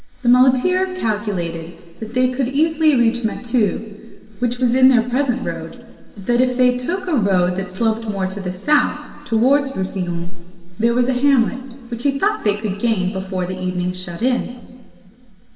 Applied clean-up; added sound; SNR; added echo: none; none; none; reverberation time 2.5 s.